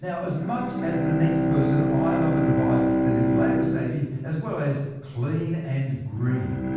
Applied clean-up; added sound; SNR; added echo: none; Bowed string instrument; -1 dB; reverberation time 1.2 s.